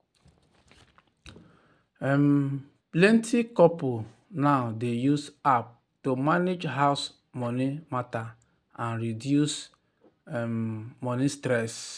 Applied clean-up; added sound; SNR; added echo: none; none; none; none.